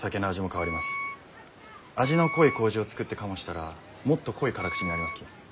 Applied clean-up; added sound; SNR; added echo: none; Wind instrument, woodwind instrument; 7 dB; none.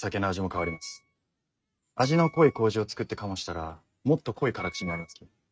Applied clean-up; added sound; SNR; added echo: neural mask model RNNoise.